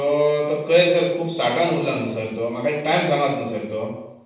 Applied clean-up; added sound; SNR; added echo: none; none; none; reverberation time 0.7 s.